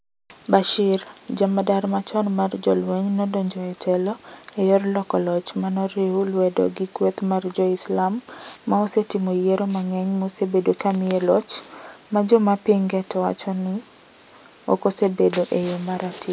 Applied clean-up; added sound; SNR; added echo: none; none; none; none.